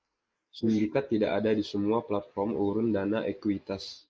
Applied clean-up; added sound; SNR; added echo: neural mask model Resemble Enhance denoiser.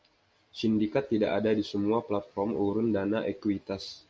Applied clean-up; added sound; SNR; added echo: none; none; none; none.